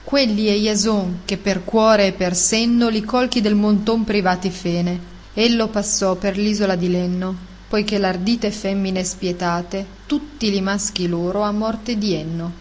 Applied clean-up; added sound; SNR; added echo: none; none; none; none.